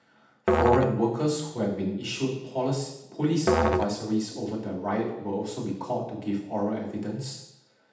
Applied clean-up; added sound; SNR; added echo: none; Musical instrument; 2 dB; reverberation time 0.8 s.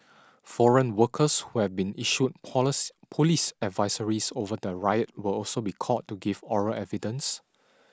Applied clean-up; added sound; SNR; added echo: none; none; none; none.